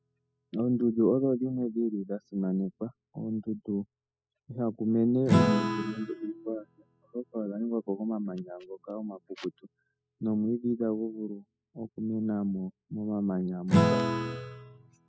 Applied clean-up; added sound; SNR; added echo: classical method spectral subtraction.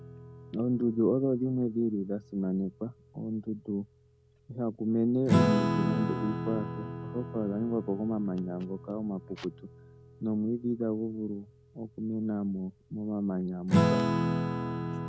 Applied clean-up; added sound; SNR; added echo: none; Acoustic guitar / Strum; 2 dB; none.